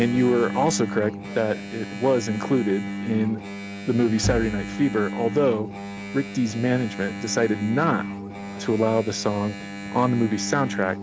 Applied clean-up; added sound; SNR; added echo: none; Engine + Bowed string instrument; 8 dB; none.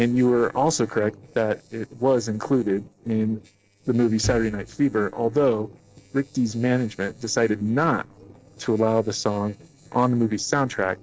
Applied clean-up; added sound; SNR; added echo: neural separator model SepFormer DNS4.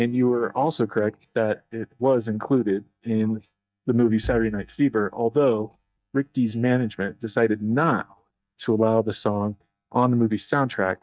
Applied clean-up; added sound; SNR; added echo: neural mask model DeepFilterNet 3.